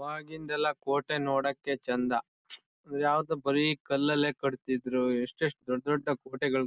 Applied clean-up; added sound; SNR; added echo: none; none; none; none.